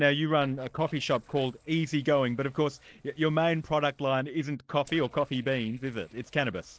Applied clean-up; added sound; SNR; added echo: neural separator model SepFormer DNS4.